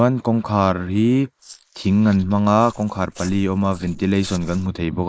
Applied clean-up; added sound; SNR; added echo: neural mask model Resemble Enhance denoiser.